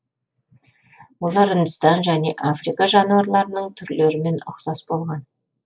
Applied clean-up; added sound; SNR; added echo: neural mask model Resemble Enhance denoiser.